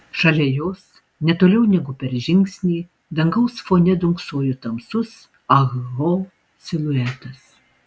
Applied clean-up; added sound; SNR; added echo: none; none; none; none.